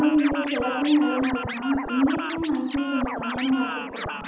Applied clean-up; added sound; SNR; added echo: none; Scratching (performance technique); 8 dB; reverberation time 1.0 s.